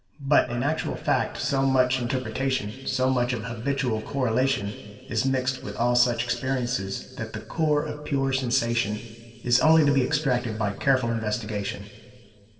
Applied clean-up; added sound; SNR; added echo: none; none; none; reverberation time 2.5 s.